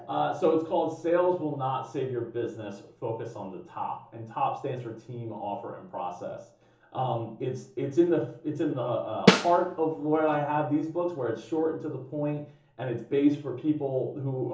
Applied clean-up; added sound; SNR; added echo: none; Snare drum; -4 dB; reverberation time 1.2 s.